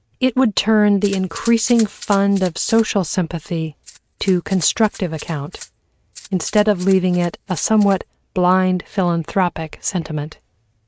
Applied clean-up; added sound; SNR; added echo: neural mask model RNNoise.